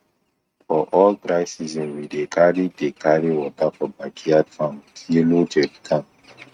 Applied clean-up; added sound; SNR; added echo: neural mask model RNNoise.